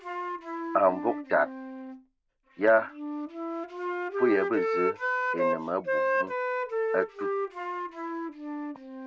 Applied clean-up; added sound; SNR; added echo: none; Wind instrument, woodwind instrument; 1 dB; none.